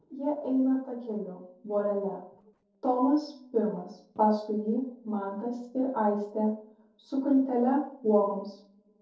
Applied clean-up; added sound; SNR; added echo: neural separator model SepFormer DNS4.